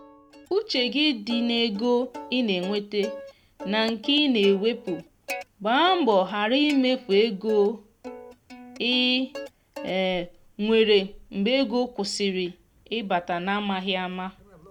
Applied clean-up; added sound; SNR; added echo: none; Plucked string instrument; 17 dB; none.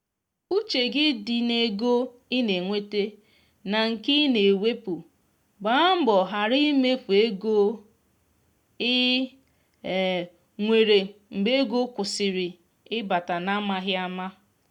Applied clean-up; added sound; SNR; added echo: none; none; none; none.